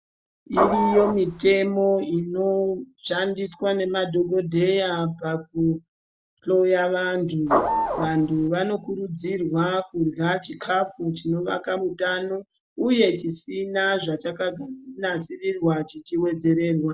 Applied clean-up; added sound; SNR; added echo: none; Printer / Engine; 0 dB; none.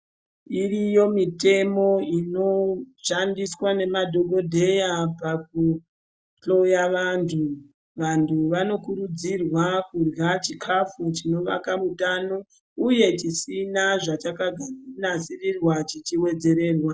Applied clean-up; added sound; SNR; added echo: none; none; none; none.